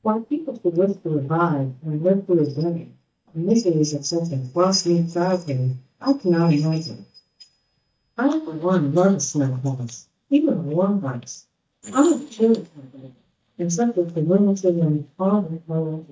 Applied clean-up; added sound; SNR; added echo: neural mask model DeepFilterNet 3.